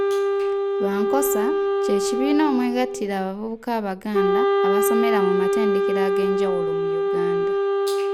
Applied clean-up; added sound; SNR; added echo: none; Wind instrument, woodwind instrument; -5 dB; none.